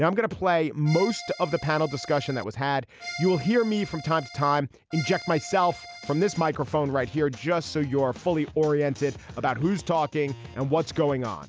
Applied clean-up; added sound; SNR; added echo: none; Accordion; 14 dB; none.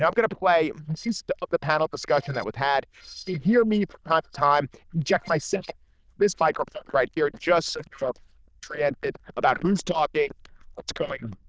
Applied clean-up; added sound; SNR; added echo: neural diffusion model UNIVERSE++.